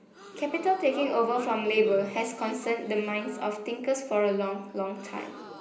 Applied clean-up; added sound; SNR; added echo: none; Crowd / Gasp; 15 dB; reverberation time 0.5 s.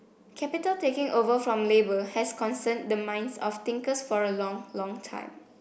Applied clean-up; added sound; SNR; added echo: none; none; none; none.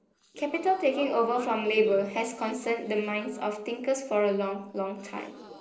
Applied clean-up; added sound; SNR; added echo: neural separator model SepFormer DNS4.